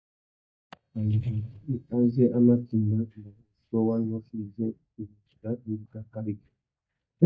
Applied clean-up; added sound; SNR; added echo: neural mask model DeepFilterNet 3.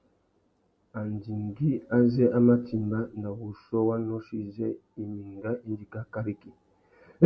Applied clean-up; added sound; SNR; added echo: none; none; none; none.